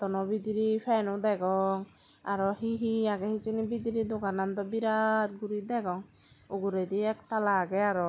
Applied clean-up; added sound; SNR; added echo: none; none; none; none.